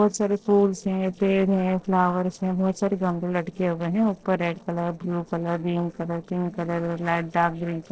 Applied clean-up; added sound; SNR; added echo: neural separator model SepFormer DNS4.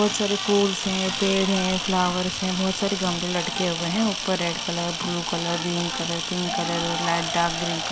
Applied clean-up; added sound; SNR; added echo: none; Camera; 5 dB; none.